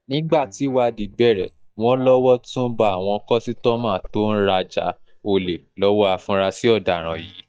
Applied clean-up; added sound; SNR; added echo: neural mask model DeepFilterNet 3.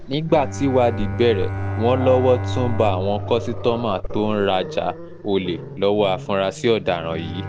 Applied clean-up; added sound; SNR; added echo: none; Growling + Bowed string instrument; 6 dB; none.